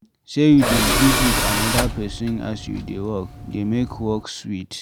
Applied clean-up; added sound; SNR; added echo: none; Tools; 2 dB; none.